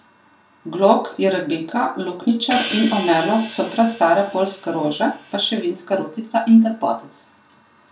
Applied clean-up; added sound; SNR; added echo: none; Hi-hat; 13 dB; reverberation time 0.2 s.